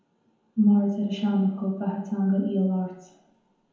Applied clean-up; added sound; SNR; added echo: none; none; none; reverberation time 0.9 s.